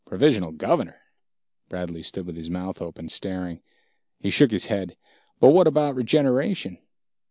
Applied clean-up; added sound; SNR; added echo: none; none; none; none.